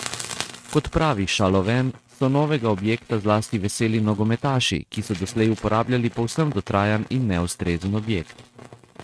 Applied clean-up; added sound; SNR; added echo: neural mask model RNNoise.